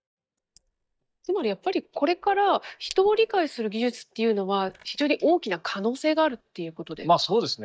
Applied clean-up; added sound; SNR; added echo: neural mask model DeepFilterNet 3.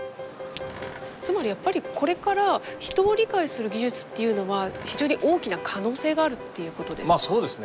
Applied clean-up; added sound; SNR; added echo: none; Tools + Glass; 19 dB; none.